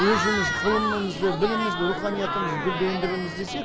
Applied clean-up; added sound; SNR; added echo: none; Crowd / Cheering; 2 dB; none.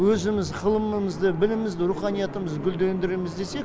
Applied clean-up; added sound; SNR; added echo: none; none; none; none.